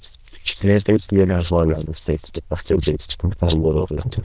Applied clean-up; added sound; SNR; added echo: neural diffusion model UNIVERSE++.